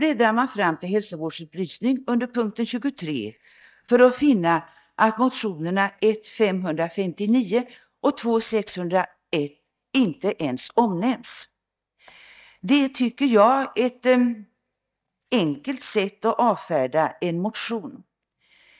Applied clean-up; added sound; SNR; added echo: neural mask model DeepFilterNet 3.